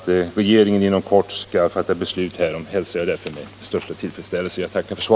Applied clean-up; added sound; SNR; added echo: none; none; none; none.